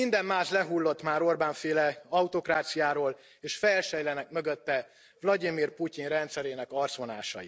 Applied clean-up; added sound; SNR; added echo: none; none; none; none.